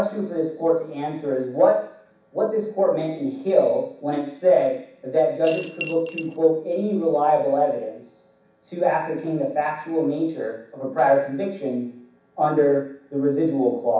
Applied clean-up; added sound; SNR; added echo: none; Coin (dropping) / Glass; 11 dB; reverberation time 0.7 s.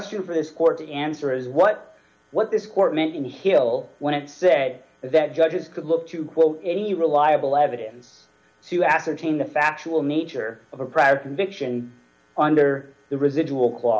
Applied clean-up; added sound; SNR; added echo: none; none; none; none.